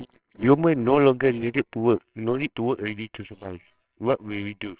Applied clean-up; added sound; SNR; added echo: neural separator model SepFormer WHAMR!.